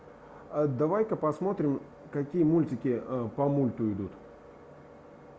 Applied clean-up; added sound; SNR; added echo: none; none; none; none.